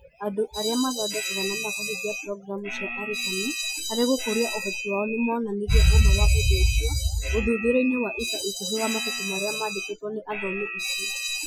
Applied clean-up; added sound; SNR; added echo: classical method Wiener filter.